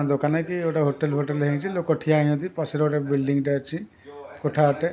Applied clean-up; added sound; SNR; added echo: none; none; none; none.